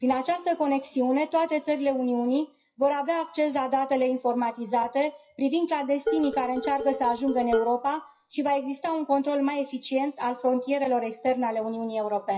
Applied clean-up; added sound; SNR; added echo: classical method WPE with log-MMSE.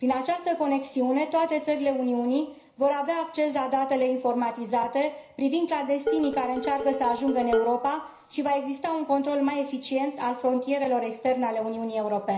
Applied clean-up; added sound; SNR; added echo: none; Dishes, pots, and pans; 7 dB; reverberation time 0.5 s.